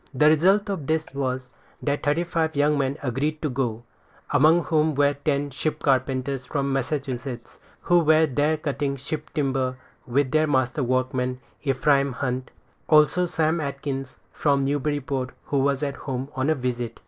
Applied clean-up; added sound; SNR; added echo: neural separator model SepFormer DNS4.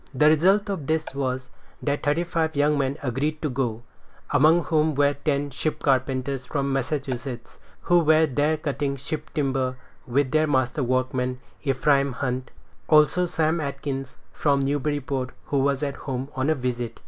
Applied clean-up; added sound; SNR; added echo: none; Marimba, xylophone; 14 dB; none.